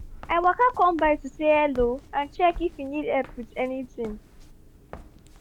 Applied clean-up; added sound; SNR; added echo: none; Walk, footsteps; 17 dB; none.